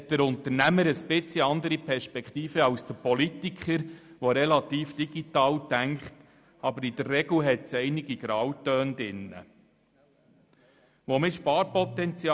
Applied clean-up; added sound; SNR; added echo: none; none; none; none.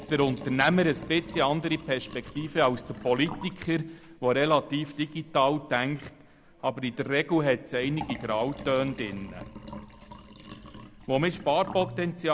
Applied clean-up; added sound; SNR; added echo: none; Tick-tock + Liquid; 17 dB; none.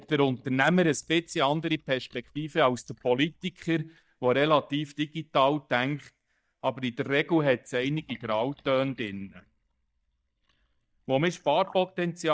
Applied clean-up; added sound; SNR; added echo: neural mask model DeepFilterNet 3.